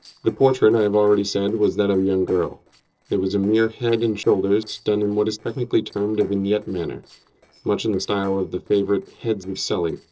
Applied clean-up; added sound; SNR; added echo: neural separator model SepFormer DNS4.